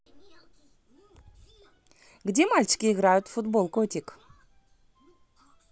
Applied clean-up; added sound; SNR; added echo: none; none; none; none.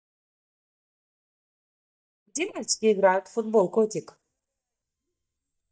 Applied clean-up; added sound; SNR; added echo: neural mask model DeepFilterNet 3.